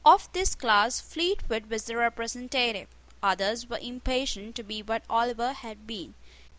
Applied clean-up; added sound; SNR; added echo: none; none; none; none.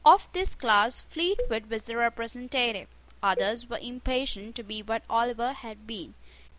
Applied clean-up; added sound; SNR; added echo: none; Cowbell; 13 dB; none.